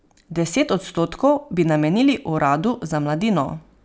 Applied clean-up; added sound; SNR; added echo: none; none; none; none.